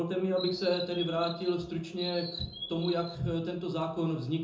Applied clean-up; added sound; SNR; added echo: none; Chirp, tweet; 10 dB; reverberation time 0.5 s.